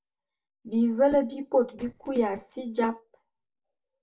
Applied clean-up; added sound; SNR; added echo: neural separator model SepFormer DNS4.